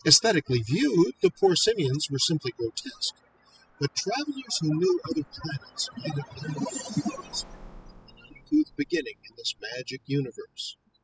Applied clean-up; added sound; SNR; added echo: classical method spectral subtraction.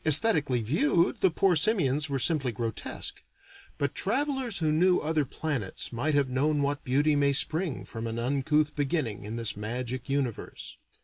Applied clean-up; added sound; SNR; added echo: none; none; none; none.